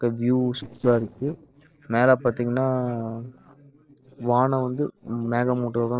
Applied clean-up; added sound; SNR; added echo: neural separator model SepFormer DNS4.